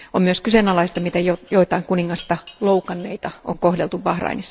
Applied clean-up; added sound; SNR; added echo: none; Dishes, pots, and pans; 13 dB; none.